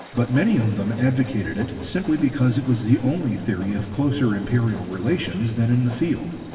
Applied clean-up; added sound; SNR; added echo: none; Train; 19 dB; reverberation time 2.4 s.